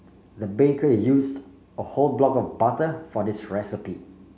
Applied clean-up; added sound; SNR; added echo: none; none; none; none.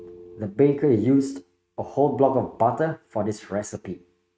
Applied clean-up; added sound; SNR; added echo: neural mask model RNNoise.